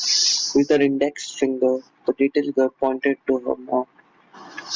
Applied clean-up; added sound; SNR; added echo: none; none; none; none.